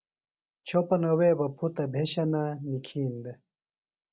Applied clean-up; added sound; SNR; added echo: none; none; none; none.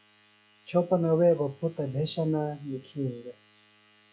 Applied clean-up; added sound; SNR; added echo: classical method log-MMSE.